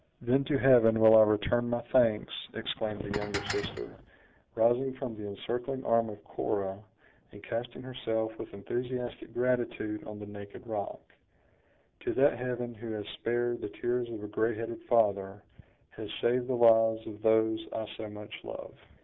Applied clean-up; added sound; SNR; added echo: none; Dishes, pots, and pans; 9 dB; none.